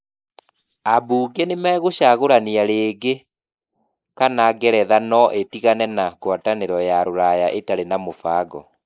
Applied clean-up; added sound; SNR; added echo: neural mask model Resemble Enhance denoiser.